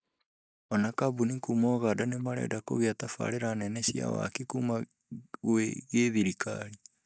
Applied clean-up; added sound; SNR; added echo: neural mask model DeepFilterNet 3.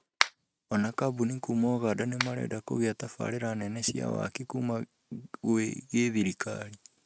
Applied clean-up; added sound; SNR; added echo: neural mask model RNNoise.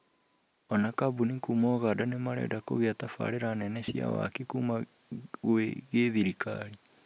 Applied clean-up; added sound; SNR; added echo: none; none; none; none.